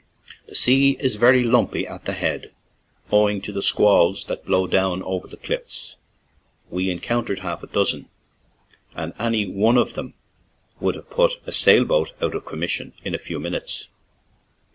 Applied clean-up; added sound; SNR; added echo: none; none; none; none.